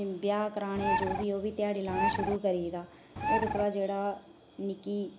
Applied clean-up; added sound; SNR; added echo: none; Bird; -2 dB; none.